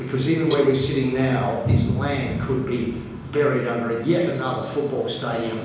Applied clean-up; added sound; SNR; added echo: none; Cowbell; 12 dB; reverberation time 1.0 s.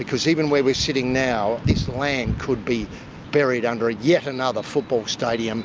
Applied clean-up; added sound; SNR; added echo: none; none; none; none.